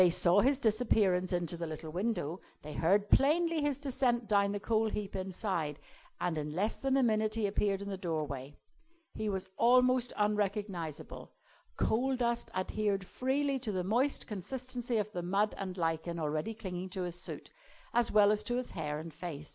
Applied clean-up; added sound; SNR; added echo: none; none; none; none.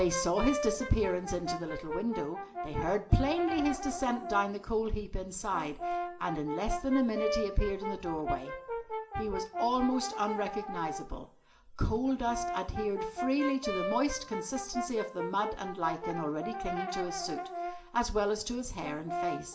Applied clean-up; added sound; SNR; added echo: none; Brass instrument; 5 dB; reverberation time 0.4 s.